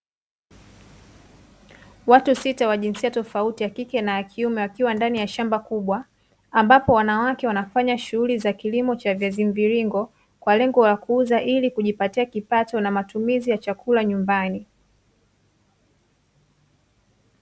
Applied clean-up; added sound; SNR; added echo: none; none; none; none.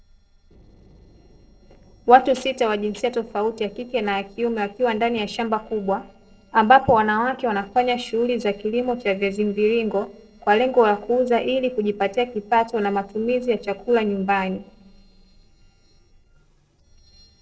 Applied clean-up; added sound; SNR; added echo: neural separator model SepFormer DNS4.